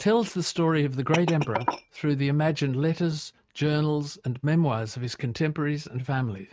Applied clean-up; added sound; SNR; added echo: neural mask model RNNoise.